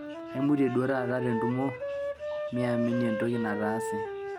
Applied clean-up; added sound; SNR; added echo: none; Wind instrument, woodwind instrument; 5 dB; none.